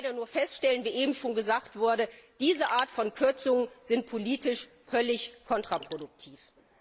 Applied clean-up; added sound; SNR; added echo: neural mask model Resemble Enhance denoiser.